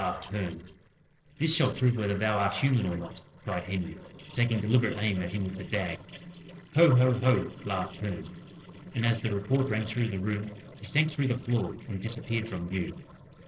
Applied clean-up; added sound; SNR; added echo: neural separator model SepFormer DNS4.